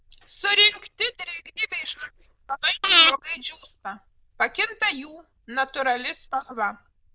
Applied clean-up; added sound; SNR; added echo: neural diffusion model UNIVERSE++.